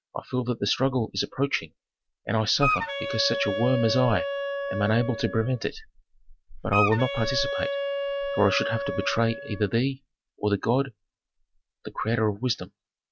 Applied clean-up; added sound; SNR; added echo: none; Wind instrument, woodwind instrument; 3 dB; none.